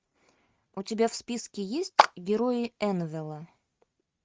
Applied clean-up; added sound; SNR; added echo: neural mask model RNNoise.